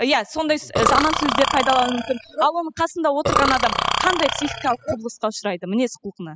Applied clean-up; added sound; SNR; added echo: classical method spectral subtraction.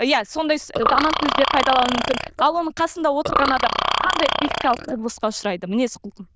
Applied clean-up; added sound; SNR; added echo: neural diffusion model UNIVERSE++.